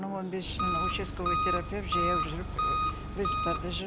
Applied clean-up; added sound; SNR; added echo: none; Engine; -4 dB; none.